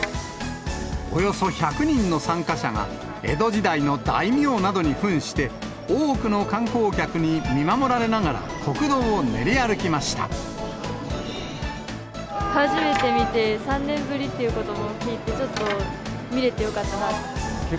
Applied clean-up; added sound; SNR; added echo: none; none; none; none.